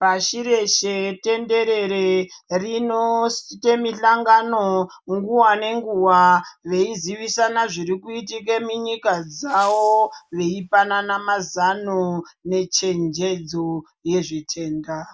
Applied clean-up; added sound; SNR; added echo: neural mask model DeepFilterNet 3.